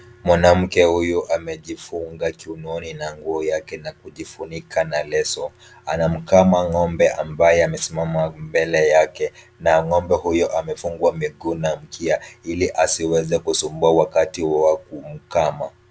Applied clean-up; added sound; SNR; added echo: none; none; none; none.